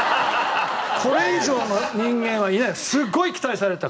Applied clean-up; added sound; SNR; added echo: none; none; none; none.